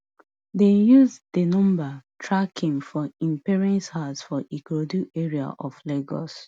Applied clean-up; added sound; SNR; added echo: none; none; none; none.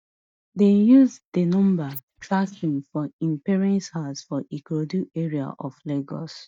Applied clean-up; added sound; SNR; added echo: neural mask model DeepFilterNet 3.